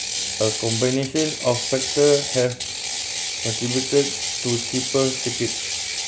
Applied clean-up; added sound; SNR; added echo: none; Ratchet, pawl; 3 dB; none.